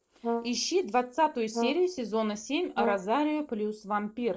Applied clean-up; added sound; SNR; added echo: neural separator model SepFormer DNS4.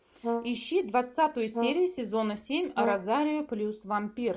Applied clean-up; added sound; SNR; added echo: none; Brass instrument; 7 dB; none.